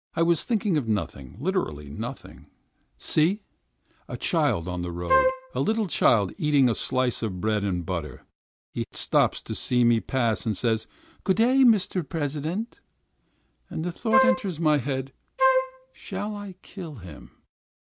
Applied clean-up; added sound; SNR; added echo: none; Wind instrument, woodwind instrument; -1 dB; none.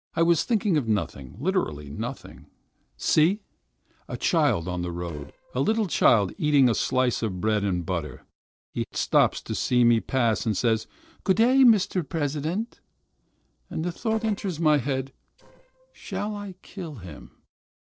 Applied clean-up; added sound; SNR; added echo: neural separator model SepFormer DNS4.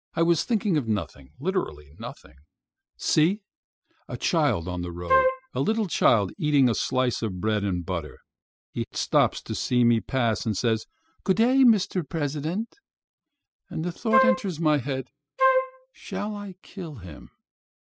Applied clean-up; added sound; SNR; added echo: classical method spectral subtraction.